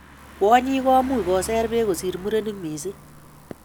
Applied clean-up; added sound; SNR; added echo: none; Car passing by; 18 dB; none.